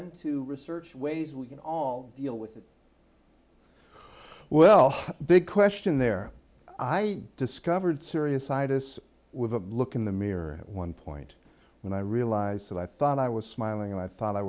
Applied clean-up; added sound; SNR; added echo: none; none; none; none.